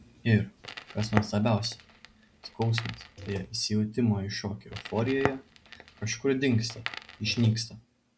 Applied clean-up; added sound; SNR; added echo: none; Crackle; 11 dB; none.